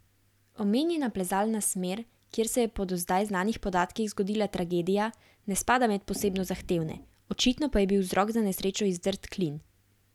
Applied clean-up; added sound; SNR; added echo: none; none; none; none.